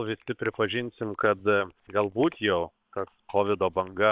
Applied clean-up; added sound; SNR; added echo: neural separator model SepFormer WHAM!.